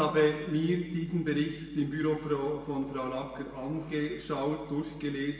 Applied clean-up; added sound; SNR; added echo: none; none; none; reverberation time 1.3 s.